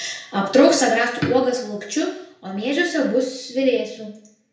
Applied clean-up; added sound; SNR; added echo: none; none; none; reverberation time 0.5 s.